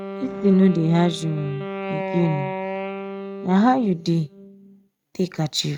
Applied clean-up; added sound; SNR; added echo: neural mask model RNNoise.